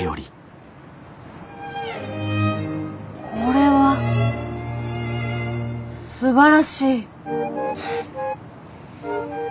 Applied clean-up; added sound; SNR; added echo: none; Piano; 13 dB; none.